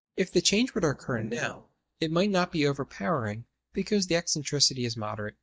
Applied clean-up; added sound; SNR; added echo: neural mask model DeepFilterNet 3.